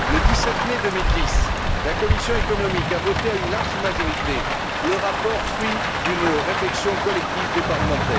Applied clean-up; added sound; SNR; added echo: none; Rain; -4 dB; none.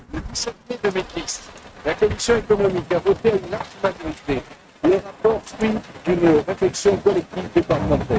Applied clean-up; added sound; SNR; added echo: neural mask model RNNoise.